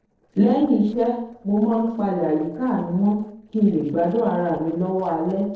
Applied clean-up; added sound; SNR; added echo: neural separator model SepFormer DNS4.